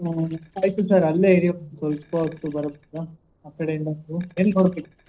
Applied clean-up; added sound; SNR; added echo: neural separator model SepFormer DNS4.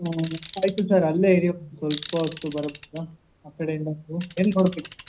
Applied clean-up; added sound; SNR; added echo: none; Tools; 2 dB; reverberation time 0.4 s.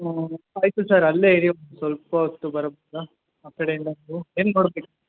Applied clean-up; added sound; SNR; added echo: none; none; none; none.